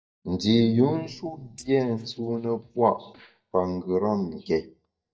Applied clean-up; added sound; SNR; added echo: neural mask model DeepFilterNet 3.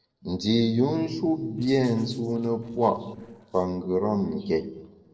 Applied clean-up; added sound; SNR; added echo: neural separator model SepFormer DNS4.